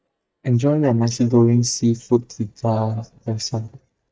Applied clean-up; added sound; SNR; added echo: neural mask model DeepFilterNet 3.